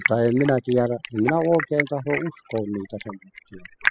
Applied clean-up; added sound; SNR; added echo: classical method spectral subtraction.